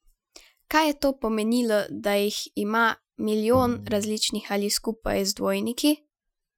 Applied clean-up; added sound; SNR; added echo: classical method Wiener filter.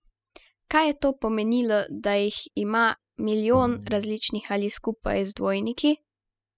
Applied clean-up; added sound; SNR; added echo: classical method spectral subtraction.